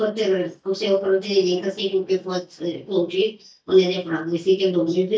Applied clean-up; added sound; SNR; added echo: neural mask model DeepFilterNet 3.